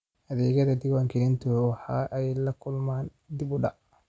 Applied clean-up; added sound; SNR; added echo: none; none; none; none.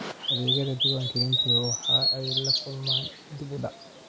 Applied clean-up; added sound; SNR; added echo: none; Bird vocalization, bird call, bird song; -4 dB; none.